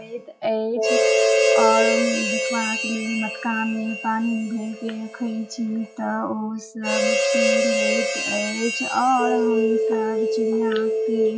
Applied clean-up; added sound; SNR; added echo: classical method log-MMSE.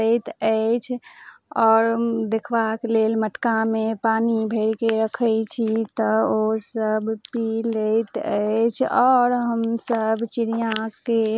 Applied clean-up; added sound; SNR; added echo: none; none; none; none.